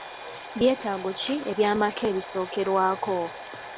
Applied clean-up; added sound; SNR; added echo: none; Domestic sounds, home sounds; 13 dB; none.